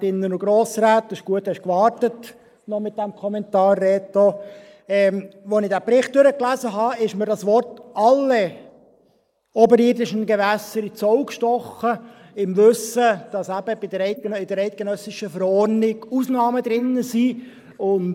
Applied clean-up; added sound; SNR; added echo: neural mask model Resemble Enhance denoiser.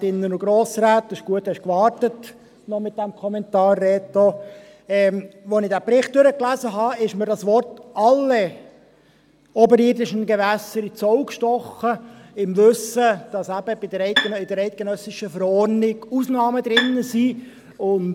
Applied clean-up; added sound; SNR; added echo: none; Bowed string instrument; 6 dB; none.